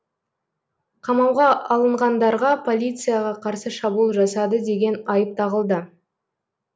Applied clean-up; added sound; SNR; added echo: none; none; none; none.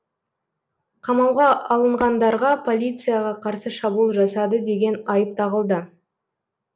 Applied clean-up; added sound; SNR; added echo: none; Tap / Hammer; 14 dB; none.